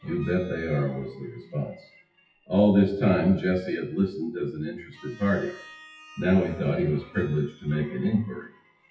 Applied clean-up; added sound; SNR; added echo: classical method WPE with log-MMSE.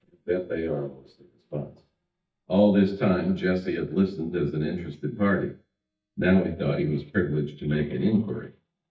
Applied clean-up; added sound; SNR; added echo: neural mask model DeepFilterNet 3.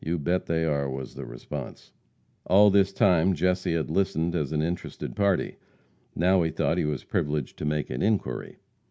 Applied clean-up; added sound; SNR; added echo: none; none; none; none.